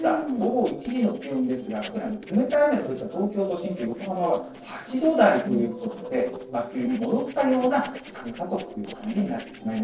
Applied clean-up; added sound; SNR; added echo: neural separator model SepFormer DNS4.